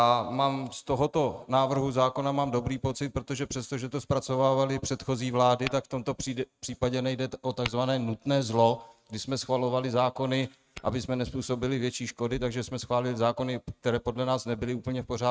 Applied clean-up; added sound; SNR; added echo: neural mask model RNNoise.